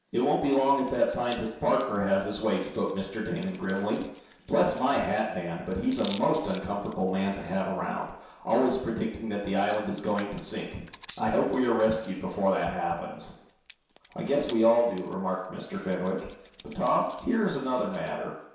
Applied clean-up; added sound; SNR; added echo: none; Hands; 18 dB; reverberation time 0.7 s.